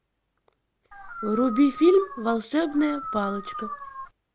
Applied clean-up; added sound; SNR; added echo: none; Dog; 10 dB; none.